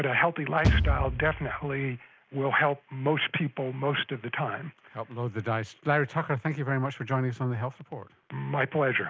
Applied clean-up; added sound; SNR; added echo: none; Bass drum / Thump, thud; -1 dB; none.